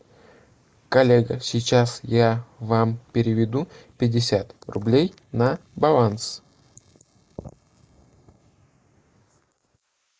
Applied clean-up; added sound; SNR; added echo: neural mask model Resemble Enhance denoiser.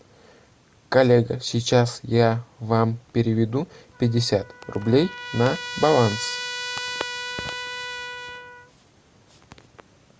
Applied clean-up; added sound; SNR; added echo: none; Trumpet; 12 dB; none.